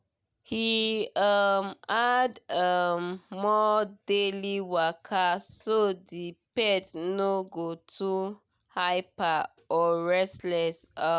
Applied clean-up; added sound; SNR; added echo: none; none; none; none.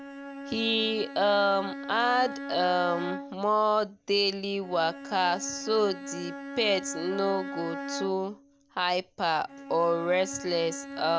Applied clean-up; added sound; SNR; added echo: none; Bowed string instrument; 11 dB; none.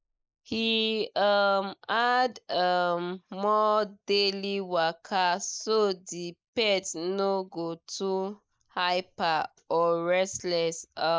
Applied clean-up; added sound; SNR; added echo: neural mask model Resemble Enhance denoiser.